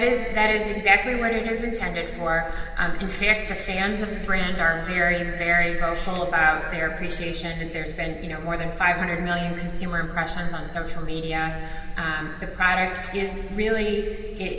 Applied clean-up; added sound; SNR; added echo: none; none; none; reverberation time 2.9 s.